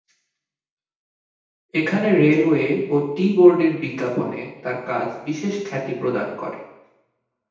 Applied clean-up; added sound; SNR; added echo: none; none; none; reverberation time 0.8 s.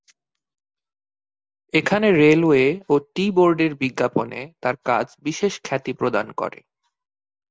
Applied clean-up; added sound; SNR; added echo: none; none; none; none.